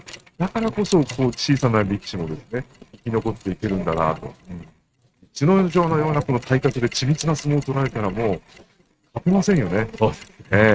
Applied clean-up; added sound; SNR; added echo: neural mask model RNNoise.